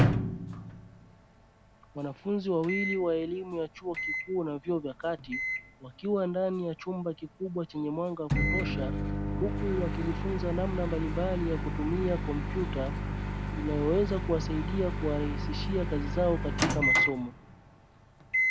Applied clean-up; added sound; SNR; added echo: none; Microwave oven; 0 dB; none.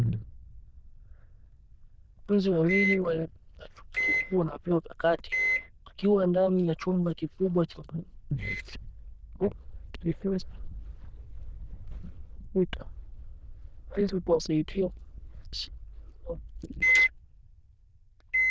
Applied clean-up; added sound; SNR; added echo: neural diffusion model UNIVERSE++.